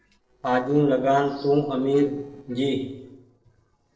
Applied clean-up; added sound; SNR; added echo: neural separator model SepFormer DNS4.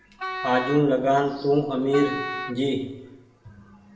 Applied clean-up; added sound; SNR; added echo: none; Wind instrument, woodwind instrument; 9 dB; reverberation time 0.9 s.